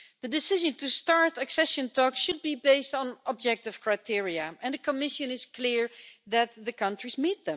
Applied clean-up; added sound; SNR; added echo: none; none; none; none.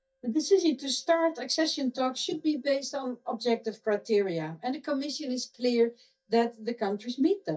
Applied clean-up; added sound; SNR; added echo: neural mask model DeepFilterNet 3.